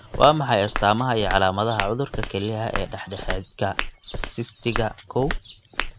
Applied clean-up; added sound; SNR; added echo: none; Walk, footsteps; 7 dB; none.